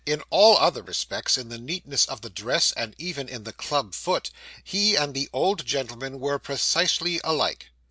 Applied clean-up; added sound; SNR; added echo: none; none; none; none.